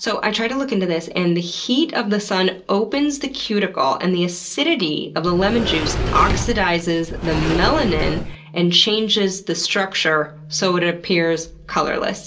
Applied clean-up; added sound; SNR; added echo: none; Sliding door; 3 dB; reverberation time 0.2 s.